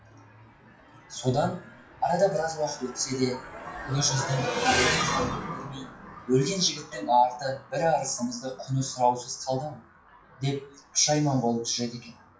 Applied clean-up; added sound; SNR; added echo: classical method WPE with log-MMSE.